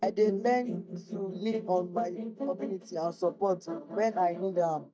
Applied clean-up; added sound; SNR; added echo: neural mask model DeepFilterNet 3.